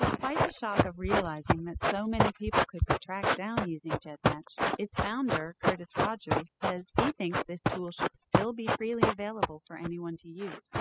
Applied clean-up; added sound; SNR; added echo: classical method spectral subtraction.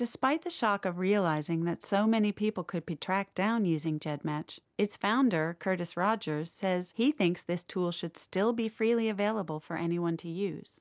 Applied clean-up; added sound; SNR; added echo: none; none; none; none.